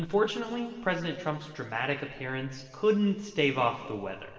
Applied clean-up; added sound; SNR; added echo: none; none; none; reverberation time 2.0 s.